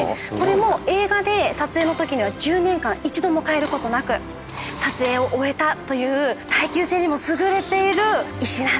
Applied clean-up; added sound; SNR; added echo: none; Mechanisms; 16 dB; none.